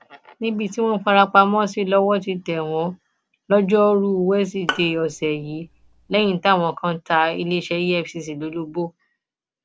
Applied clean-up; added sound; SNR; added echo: none; Bowed string instrument; 12 dB; none.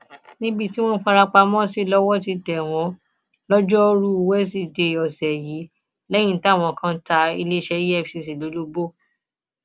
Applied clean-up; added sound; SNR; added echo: none; none; none; none.